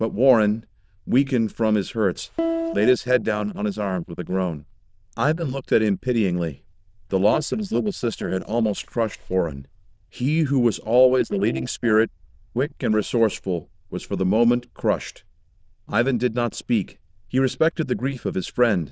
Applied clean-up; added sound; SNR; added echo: neural diffusion model UNIVERSE++.